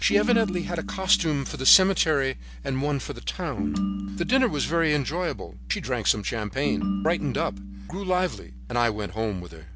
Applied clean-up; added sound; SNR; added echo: none; Ringtone; 7 dB; none.